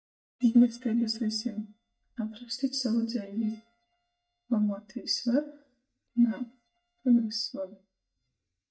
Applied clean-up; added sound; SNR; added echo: neural mask model DeepFilterNet 3.